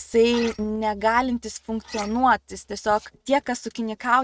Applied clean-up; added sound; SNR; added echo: neural mask model RNNoise.